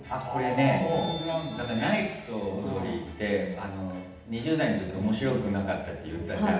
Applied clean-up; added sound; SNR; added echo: none; Glass; 17 dB; reverberation time 0.8 s.